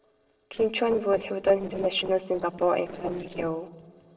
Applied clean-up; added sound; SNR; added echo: neural separator model SepFormer DNS4.